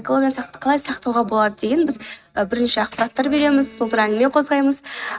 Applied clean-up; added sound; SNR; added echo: neural mask model RNNoise.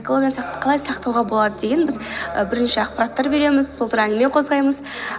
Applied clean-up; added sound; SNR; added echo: none; none; none; none.